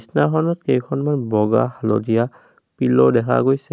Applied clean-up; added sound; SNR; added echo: none; none; none; none.